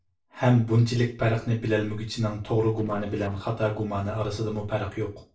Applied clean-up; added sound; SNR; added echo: neural separator model SepFormer DNS4.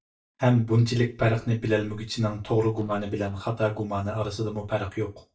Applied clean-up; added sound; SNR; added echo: neural mask model DeepFilterNet 3.